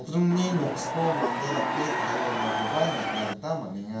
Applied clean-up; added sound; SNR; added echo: none; Crowd / Cheering; 0 dB; reverberation time 0.3 s.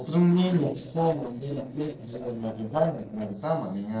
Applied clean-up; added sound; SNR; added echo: neural separator model SepFormer DNS4.